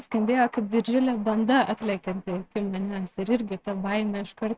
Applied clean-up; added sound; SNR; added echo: neural mask model RNNoise.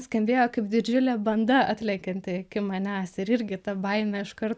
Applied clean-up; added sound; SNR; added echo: none; none; none; none.